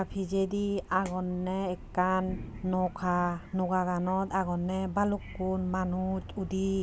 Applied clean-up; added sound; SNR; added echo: none; none; none; none.